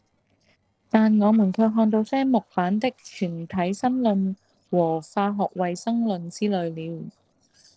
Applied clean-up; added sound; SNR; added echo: neural separator model SepFormer DNS4.